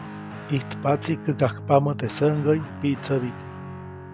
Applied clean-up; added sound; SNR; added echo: none; Guitar; 11 dB; none.